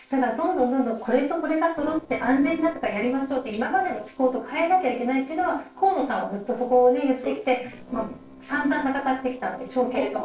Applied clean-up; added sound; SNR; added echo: neural separator model SepFormer DNS4.